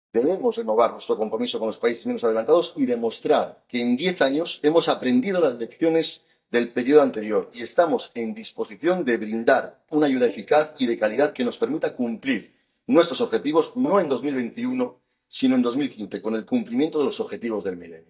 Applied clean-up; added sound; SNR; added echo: neural mask model DeepFilterNet 3.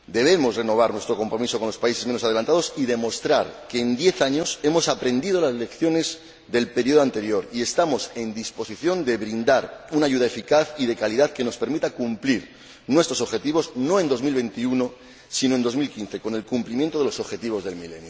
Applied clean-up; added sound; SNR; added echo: none; none; none; none.